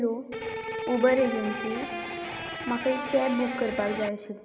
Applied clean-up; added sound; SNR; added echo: none; Electric guitar; 6 dB; none.